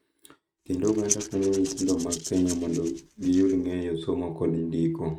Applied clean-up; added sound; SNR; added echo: neural mask model RNNoise.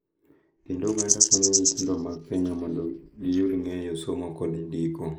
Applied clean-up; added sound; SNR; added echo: neural mask model Resemble Enhance denoiser.